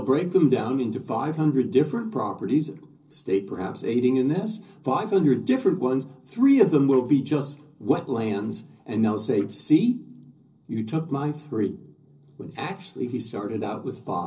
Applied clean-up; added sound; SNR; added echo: neural separator model SepFormer DNS4.